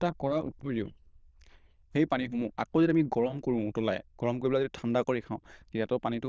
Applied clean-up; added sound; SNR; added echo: neural diffusion model UNIVERSE++.